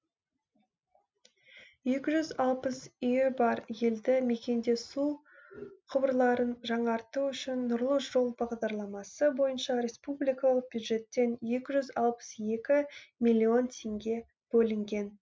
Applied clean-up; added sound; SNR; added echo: none; none; none; none.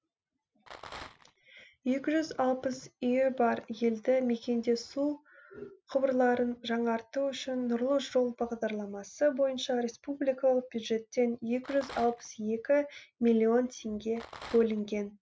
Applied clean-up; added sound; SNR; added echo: none; Rattle; 16 dB; none.